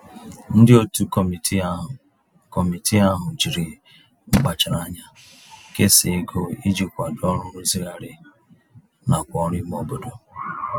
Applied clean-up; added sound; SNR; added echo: none; Tools; 12 dB; none.